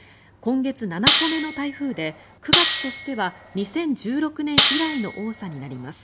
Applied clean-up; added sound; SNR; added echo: none; Cutlery, silverware; -3 dB; none.